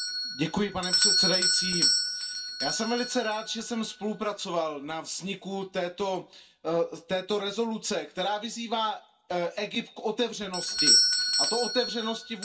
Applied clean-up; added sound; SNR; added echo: none; Doorbell; -1 dB; reverberation time 0.2 s.